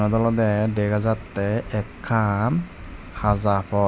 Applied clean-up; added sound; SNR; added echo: none; none; none; none.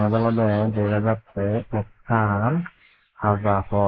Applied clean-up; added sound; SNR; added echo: neural mask model Resemble Enhance denoiser.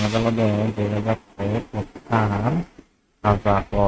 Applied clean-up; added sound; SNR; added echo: neural mask model RNNoise.